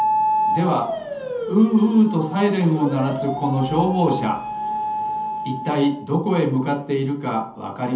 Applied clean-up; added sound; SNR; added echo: none; none; none; reverberation time 0.7 s.